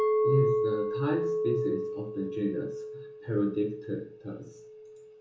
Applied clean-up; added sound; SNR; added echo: none; Chink, clink; -2 dB; reverberation time 1.0 s.